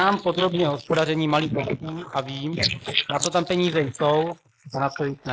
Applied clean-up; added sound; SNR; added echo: neural mask model Resemble Enhance denoiser.